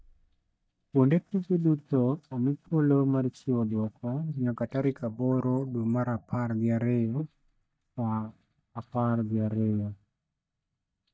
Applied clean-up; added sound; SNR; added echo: neural mask model DeepFilterNet 3.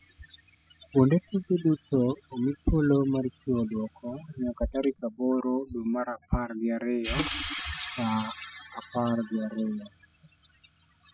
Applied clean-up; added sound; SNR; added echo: classical method spectral subtraction.